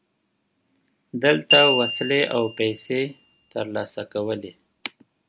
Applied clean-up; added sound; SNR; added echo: none; Glockenspiel; 3 dB; none.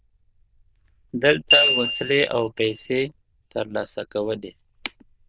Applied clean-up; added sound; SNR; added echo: neural diffusion model UNIVERSE++.